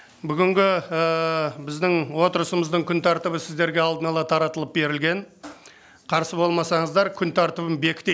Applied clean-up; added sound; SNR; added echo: none; none; none; none.